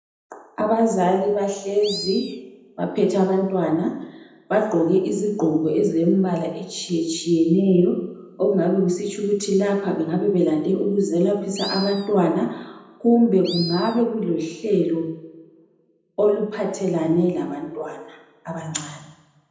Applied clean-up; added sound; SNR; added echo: none; Animal; 11 dB; reverberation time 0.8 s.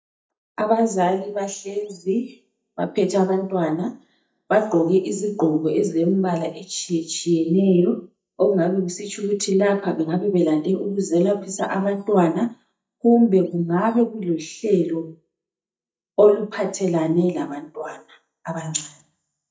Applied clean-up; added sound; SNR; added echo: neural mask model DeepFilterNet 3.